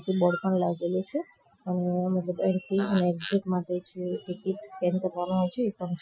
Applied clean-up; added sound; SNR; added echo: classical method Wiener filter.